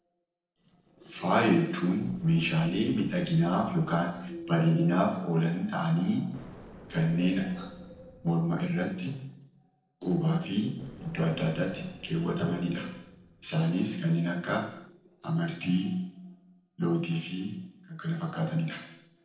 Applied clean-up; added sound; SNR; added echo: neural separator model SepFormer DNS4.